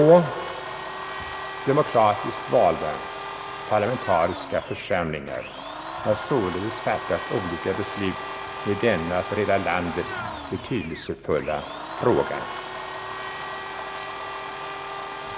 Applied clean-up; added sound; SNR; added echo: none; Domestic sounds, home sounds; 8 dB; none.